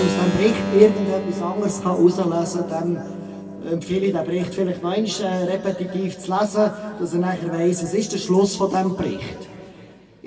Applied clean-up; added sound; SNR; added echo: none; Keyboard (musical); 10 dB; reverberation time 2.4 s.